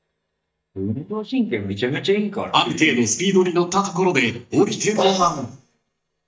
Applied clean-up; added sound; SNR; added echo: neural mask model DeepFilterNet 3.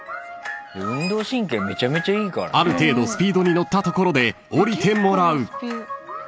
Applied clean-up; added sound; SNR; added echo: none; none; none; none.